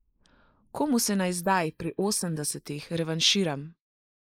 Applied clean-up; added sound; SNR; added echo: neural mask model Resemble Enhance denoiser.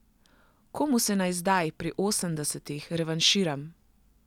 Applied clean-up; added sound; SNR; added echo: none; none; none; none.